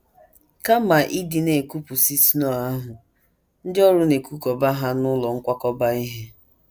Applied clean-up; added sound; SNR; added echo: none; none; none; none.